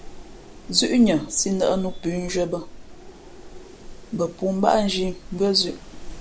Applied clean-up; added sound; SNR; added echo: none; Wind; 13 dB; none.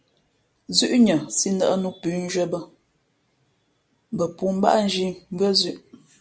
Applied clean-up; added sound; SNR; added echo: none; none; none; none.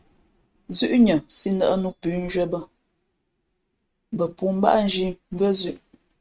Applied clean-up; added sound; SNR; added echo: neural mask model RNNoise.